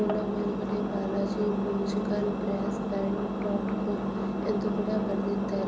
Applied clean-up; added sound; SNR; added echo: none; Engine; -3 dB; reverberation time 0.6 s.